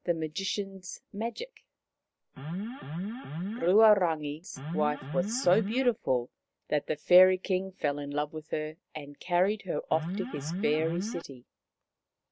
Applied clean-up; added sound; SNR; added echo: none; Alarm; 5 dB; none.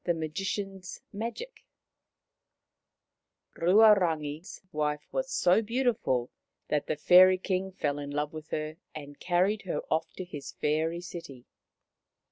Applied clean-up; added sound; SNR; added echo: none; none; none; none.